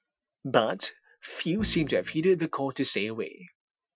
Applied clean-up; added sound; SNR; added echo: classical method Wiener filter.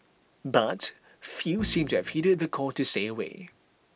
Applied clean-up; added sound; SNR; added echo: none; Bowed string instrument; 15 dB; none.